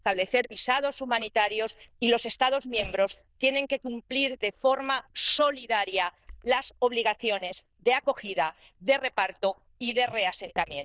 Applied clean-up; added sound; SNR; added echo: neural diffusion model UNIVERSE++.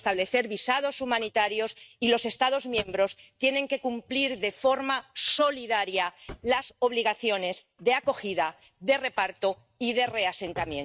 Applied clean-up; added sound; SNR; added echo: neural mask model RNNoise.